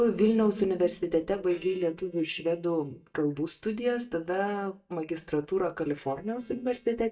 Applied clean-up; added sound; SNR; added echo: neural mask model DeepFilterNet 3.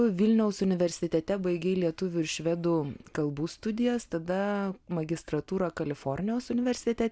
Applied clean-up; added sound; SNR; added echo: none; none; none; none.